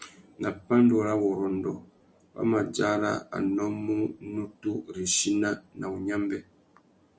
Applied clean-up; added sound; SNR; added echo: none; none; none; none.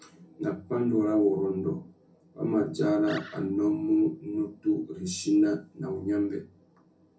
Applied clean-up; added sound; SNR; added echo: none; Animal; 16 dB; reverberation time 0.3 s.